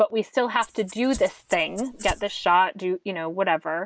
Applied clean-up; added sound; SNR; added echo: none; Rattle (instrument); 15 dB; none.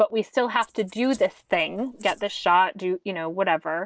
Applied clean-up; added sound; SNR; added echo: neural separator model SepFormer DNS4.